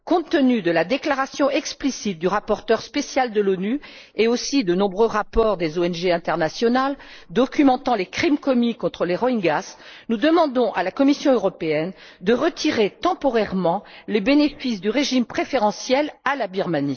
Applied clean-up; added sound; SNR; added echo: neural mask model Resemble Enhance denoiser.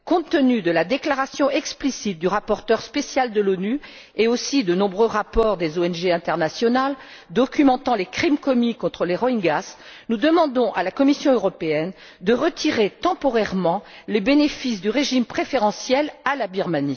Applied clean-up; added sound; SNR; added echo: none; none; none; none.